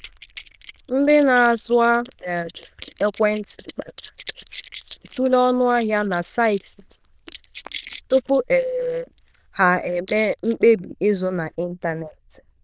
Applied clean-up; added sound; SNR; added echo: neural diffusion model UNIVERSE++.